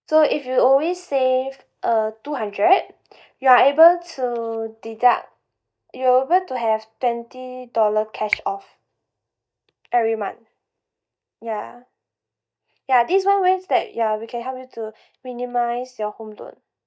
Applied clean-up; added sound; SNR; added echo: neural mask model DeepFilterNet 3.